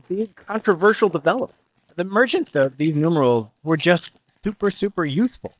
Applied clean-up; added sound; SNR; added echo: neural mask model DeepFilterNet 3.